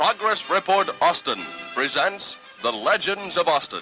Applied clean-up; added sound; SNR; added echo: none; none; none; none.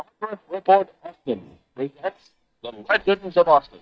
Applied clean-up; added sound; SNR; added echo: neural mask model DeepFilterNet 3.